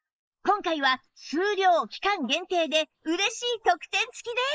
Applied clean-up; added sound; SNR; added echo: neural mask model Resemble Enhance denoiser.